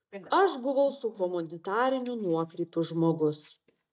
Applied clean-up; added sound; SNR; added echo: neural mask model DeepFilterNet 3.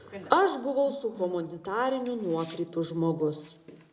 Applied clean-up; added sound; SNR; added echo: none; Bicycle; 20 dB; reverberation time 0.8 s.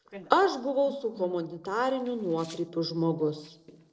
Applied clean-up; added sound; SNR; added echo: neural separator model SepFormer DNS4.